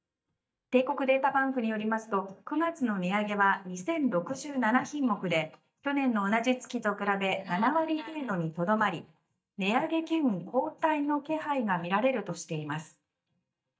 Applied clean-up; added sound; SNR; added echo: neural mask model DeepFilterNet 3.